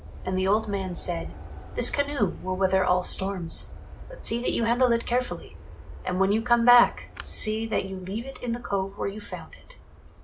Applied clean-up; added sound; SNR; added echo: none; Aircraft; 13 dB; none.